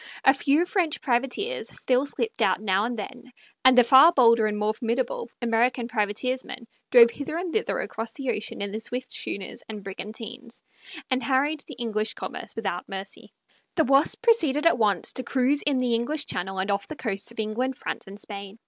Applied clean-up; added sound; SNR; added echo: none; none; none; none.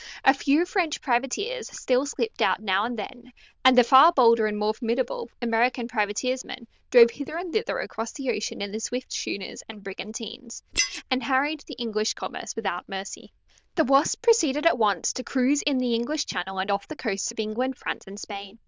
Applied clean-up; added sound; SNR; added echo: neural diffusion model UNIVERSE++.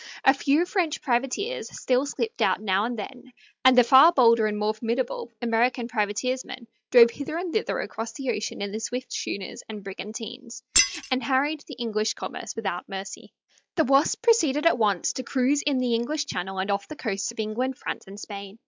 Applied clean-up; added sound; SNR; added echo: classical method log-MMSE.